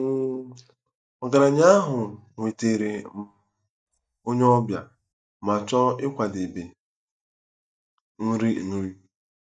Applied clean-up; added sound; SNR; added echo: neural mask model DeepFilterNet 3.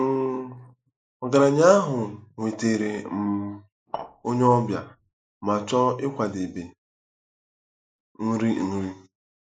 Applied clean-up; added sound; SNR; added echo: neural mask model Resemble Enhance denoiser.